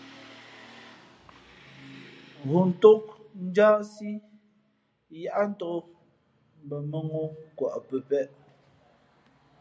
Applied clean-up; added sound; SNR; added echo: none; none; none; none.